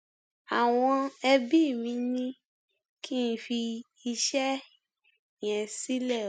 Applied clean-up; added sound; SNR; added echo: none; none; none; none.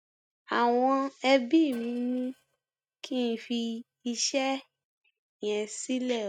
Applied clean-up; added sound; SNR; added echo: neural mask model RNNoise.